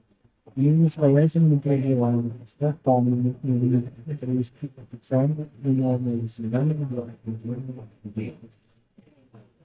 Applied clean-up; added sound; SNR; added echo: neural mask model DeepFilterNet 3.